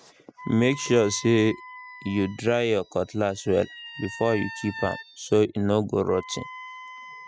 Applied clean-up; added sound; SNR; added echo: classical method spectral subtraction.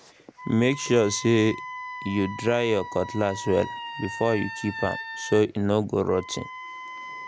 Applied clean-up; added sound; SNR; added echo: none; Wind instrument, woodwind instrument; 12 dB; none.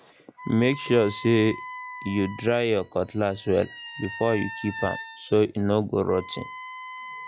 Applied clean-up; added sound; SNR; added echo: classical method log-MMSE.